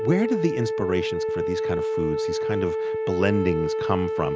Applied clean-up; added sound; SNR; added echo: none; Wind instrument, woodwind instrument; -1 dB; none.